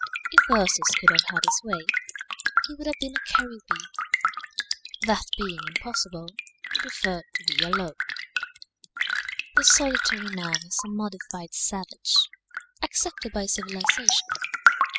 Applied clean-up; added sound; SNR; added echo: classical method spectral subtraction.